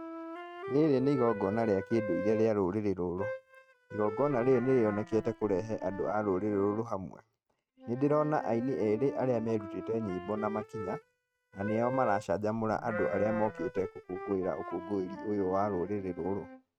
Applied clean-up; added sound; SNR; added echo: neural mask model RNNoise.